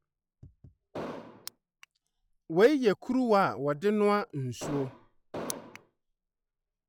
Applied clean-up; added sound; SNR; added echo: classical method log-MMSE.